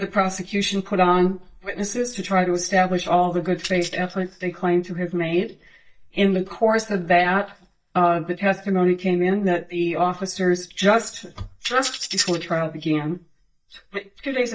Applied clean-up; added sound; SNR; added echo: neural mask model DeepFilterNet 3.